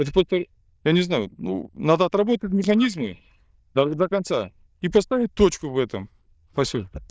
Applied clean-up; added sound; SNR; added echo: neural diffusion model UNIVERSE++.